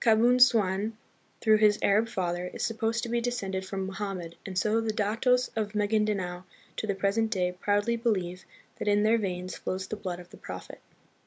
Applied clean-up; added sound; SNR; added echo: none; none; none; none.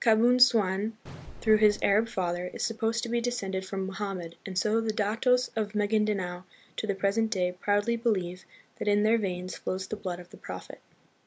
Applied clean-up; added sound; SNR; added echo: none; Explosion; 19 dB; none.